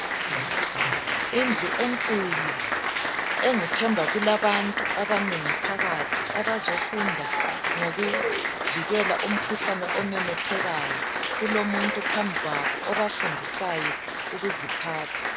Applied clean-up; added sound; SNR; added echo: none; Applause; -2 dB; none.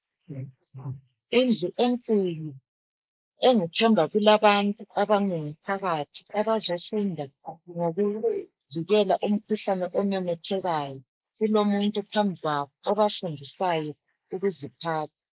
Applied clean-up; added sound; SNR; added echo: neural mask model Resemble Enhance denoiser.